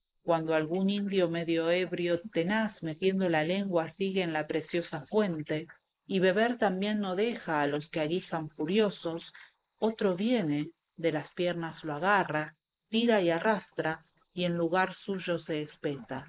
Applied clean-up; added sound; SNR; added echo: neural mask model Resemble Enhance denoiser.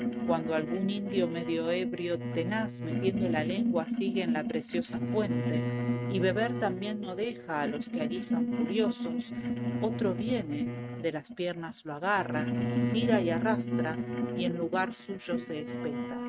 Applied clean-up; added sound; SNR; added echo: neural mask model RNNoise.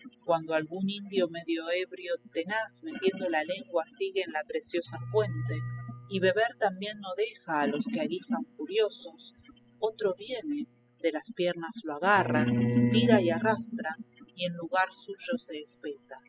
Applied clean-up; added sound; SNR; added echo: classical method spectral subtraction.